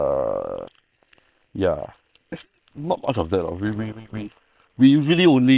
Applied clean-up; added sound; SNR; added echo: neural separator model SepFormer WHAM!.